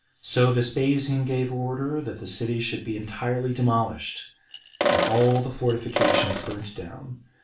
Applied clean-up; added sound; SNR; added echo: none; Sink (filling or washing); 0 dB; reverberation time 0.3 s.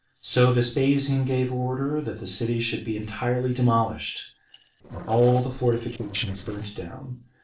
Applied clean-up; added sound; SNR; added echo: neural separator model SepFormer DNS4.